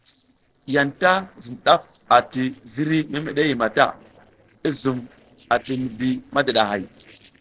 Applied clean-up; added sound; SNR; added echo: neural separator model SepFormer DNS4.